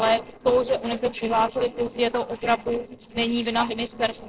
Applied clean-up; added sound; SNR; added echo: neural separator model SepFormer DNS4.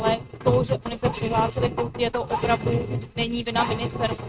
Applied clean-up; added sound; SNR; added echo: neural mask model RNNoise.